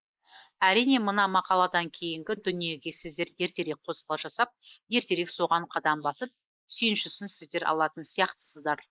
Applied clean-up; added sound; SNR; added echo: neural mask model Resemble Enhance denoiser.